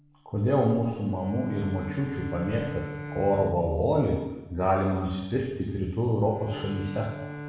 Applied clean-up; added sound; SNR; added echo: none; Bowed string instrument; 13 dB; reverberation time 1.1 s.